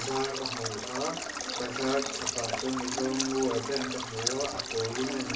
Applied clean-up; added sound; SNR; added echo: none; Stream; 3 dB; reverberation time 0.4 s.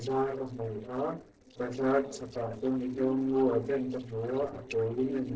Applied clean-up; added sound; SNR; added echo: neural separator model SepFormer DNS4.